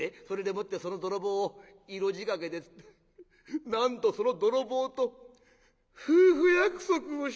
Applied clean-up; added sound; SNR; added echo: none; none; none; none.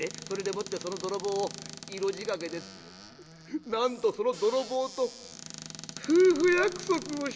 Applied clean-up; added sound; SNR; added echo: none; Squeak / Cupboard open or close; 14 dB; none.